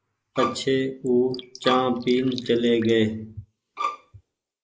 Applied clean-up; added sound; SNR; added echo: neural mask model Resemble Enhance denoiser.